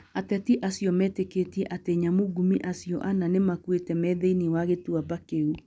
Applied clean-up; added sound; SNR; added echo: none; none; none; none.